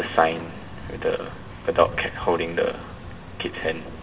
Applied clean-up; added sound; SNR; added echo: none; Truck; 13 dB; reverberation time 2.2 s.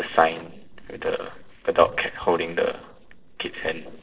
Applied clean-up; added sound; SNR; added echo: neural separator model SepFormer DNS4.